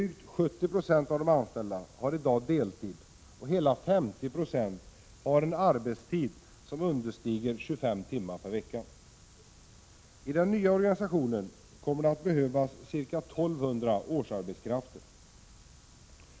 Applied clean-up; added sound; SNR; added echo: none; none; none; none.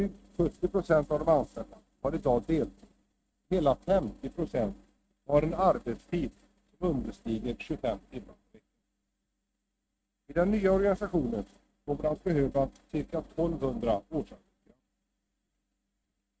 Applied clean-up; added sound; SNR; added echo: neural mask model RNNoise.